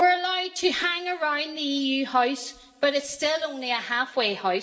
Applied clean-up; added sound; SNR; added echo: none; none; none; reverberation time 1.8 s.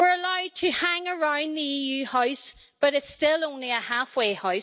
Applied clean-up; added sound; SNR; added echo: none; none; none; none.